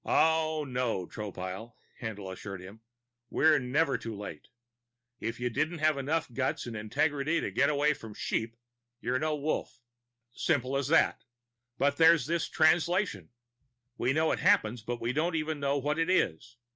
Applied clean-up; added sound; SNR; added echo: none; none; none; none.